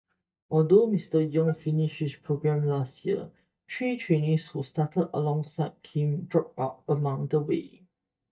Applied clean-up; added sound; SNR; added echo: neural mask model DeepFilterNet 3.